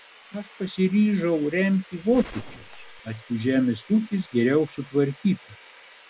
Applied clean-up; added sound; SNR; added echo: none; Sawing + Gunshot, gunfire; 18 dB; none.